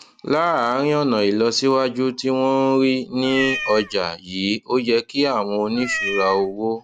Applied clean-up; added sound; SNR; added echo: none; Meow; 8 dB; none.